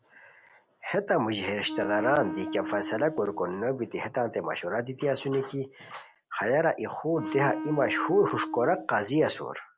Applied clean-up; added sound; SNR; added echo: none; Wind instrument, woodwind instrument; 7 dB; none.